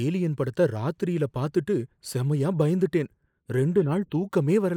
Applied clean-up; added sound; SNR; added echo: neural mask model Resemble Enhance denoiser.